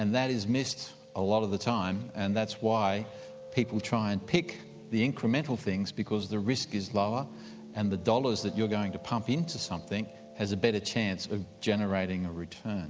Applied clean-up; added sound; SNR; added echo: none; Piano; 19 dB; none.